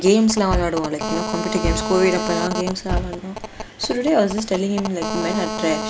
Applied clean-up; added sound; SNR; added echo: none; Bass drum + Telephone; 5 dB; none.